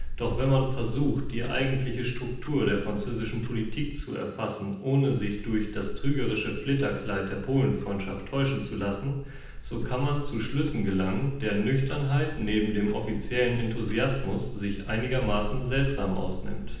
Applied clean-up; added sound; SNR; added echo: none; Clock; 5 dB; reverberation time 0.9 s.